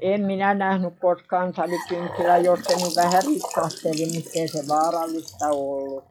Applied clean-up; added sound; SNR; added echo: classical method log-MMSE.